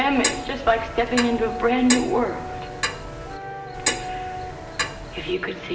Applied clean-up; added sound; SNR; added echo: none; Clock; 5 dB; reverberation time 2.7 s.